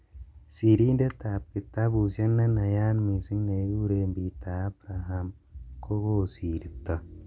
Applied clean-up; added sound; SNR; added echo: none; none; none; none.